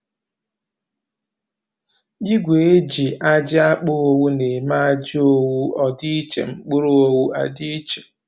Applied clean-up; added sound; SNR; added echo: none; none; none; none.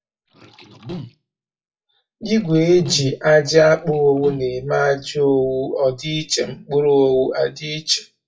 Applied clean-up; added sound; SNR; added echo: classical method WPE with log-MMSE.